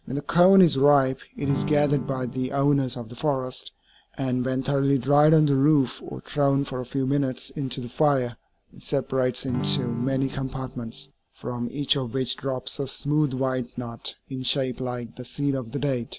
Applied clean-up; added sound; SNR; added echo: none; Acoustic guitar / Strum; 9 dB; none.